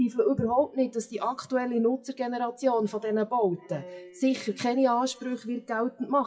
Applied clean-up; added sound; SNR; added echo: classical method WPE with log-MMSE.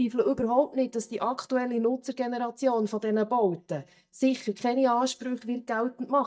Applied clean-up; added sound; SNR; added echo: neural mask model DeepFilterNet 3.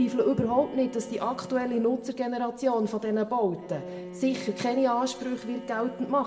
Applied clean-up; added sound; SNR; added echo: none; Bowed string instrument; 16 dB; reverberation time 1.0 s.